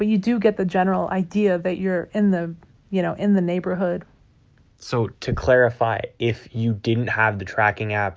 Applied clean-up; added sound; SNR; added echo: none; none; none; none.